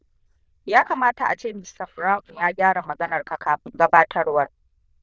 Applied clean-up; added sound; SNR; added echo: neural diffusion model UNIVERSE++.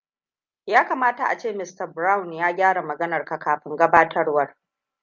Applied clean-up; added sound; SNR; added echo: none; none; none; none.